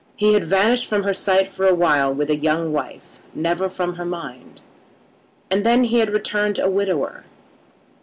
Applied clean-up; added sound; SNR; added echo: none; none; none; none.